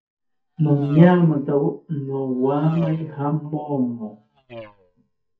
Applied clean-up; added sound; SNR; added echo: neural mask model DeepFilterNet 3.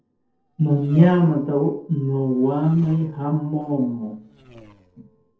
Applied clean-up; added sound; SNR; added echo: neural separator model SepFormer DNS4.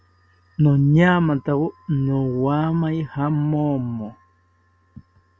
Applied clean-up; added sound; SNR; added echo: none; none; none; none.